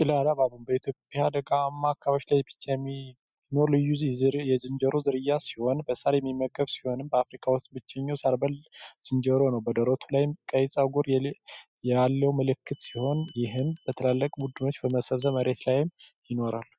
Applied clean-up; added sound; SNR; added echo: classical method spectral subtraction.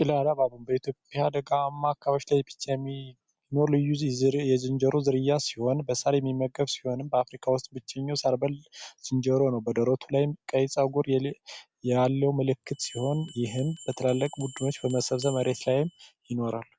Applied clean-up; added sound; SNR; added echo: none; Bell; 19 dB; none.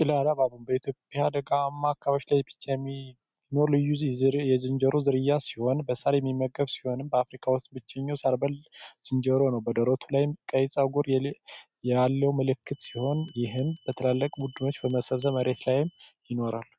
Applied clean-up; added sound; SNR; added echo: neural mask model RNNoise.